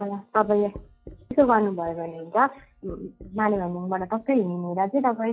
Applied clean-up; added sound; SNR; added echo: classical method log-MMSE.